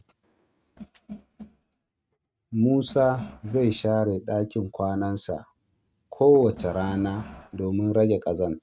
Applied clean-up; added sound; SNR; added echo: neural mask model RNNoise.